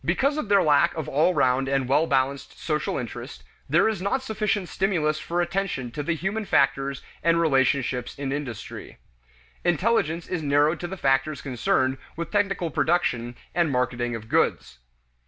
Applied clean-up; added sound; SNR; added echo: none; none; none; none.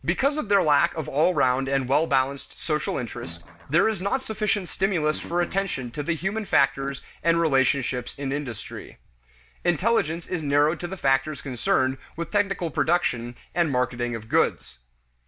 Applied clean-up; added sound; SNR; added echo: none; Guitar; 19 dB; none.